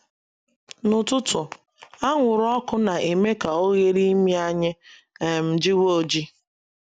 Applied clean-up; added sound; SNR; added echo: none; none; none; none.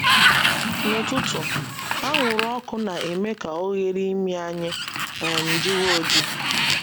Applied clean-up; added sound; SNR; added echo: none; Sliding door; -3 dB; none.